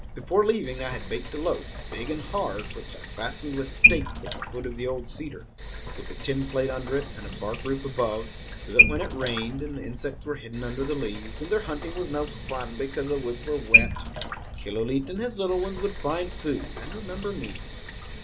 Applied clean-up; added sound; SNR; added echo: none; Sink (filling or washing) / Water tap, faucet; -3 dB; reverberation time 0.2 s.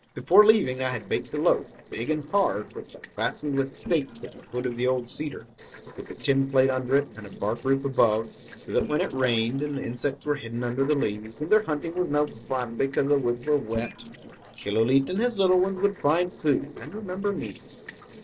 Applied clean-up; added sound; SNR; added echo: neural separator model SepFormer DNS4.